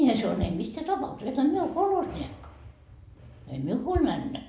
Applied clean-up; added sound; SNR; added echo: none; none; none; none.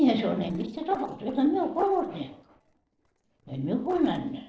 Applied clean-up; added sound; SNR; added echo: neural separator model SepFormer DNS4.